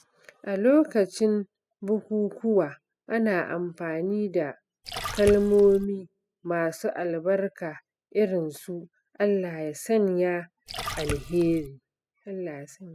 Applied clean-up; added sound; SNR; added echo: classical method spectral subtraction.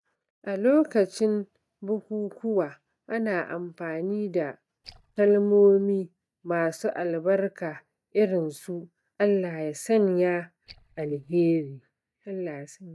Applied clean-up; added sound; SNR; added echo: neural mask model DeepFilterNet 3.